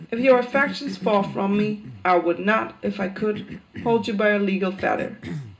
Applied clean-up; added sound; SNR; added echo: none; Cough; 14 dB; reverberation time 0.2 s.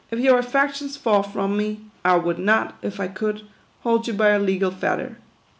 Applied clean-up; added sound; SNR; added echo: none; none; none; none.